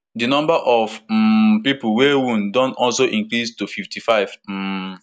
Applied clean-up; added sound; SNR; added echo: none; none; none; none.